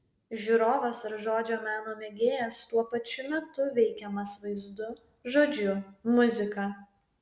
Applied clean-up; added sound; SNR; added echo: none; none; none; none.